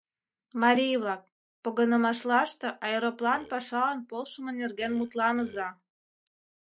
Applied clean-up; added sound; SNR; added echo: neural mask model Resemble Enhance denoiser.